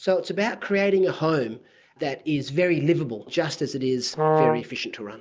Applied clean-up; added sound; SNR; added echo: none; Brass instrument; -3 dB; none.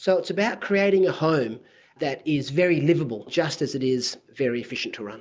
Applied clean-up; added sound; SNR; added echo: none; none; none; none.